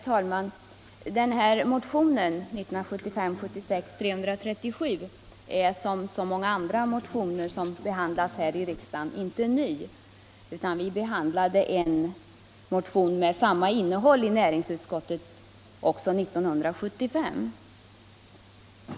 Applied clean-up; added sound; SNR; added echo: none; none; none; none.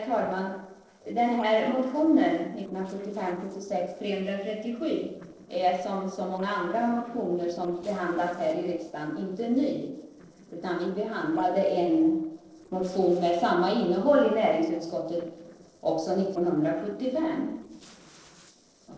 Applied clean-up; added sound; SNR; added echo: neural separator model SepFormer DNS4.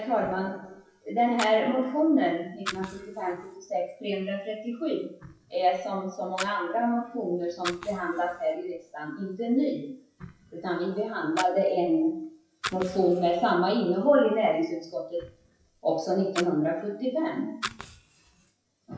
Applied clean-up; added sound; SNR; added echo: classical method WPE with log-MMSE.